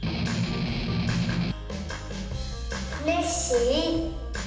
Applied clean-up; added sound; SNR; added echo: none; Strum; -2 dB; reverberation time 1.1 s.